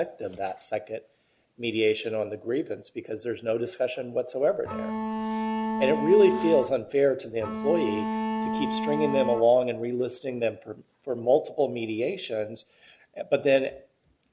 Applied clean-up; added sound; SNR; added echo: none; Bowed string instrument; 3 dB; none.